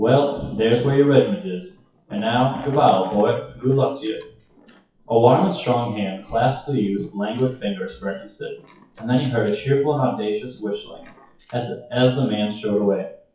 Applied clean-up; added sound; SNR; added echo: classical method WPE with log-MMSE.